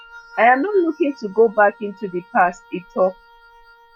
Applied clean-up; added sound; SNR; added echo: classical method log-MMSE.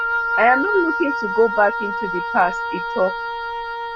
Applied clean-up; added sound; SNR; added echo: none; Wind instrument, woodwind instrument; 2 dB; none.